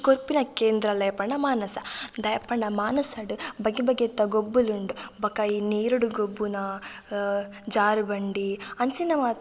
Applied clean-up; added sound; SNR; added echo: none; none; none; none.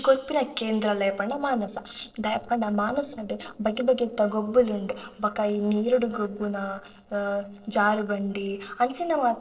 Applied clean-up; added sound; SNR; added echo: neural separator model SepFormer DNS4.